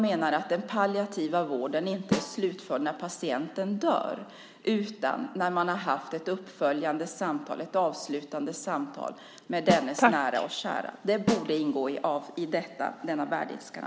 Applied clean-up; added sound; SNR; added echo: none; Snare drum; 7 dB; none.